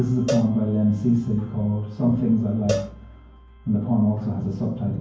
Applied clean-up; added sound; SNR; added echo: none; Cowbell; 12 dB; reverberation time 0.9 s.